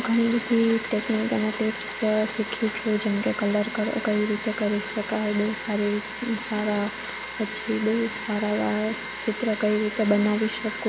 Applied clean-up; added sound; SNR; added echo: none; Domestic sounds, home sounds; 9 dB; none.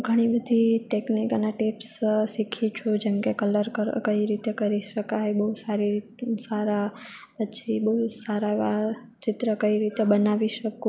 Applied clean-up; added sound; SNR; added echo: none; none; none; none.